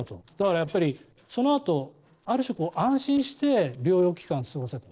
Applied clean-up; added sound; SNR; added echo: neural separator model SepFormer DNS4.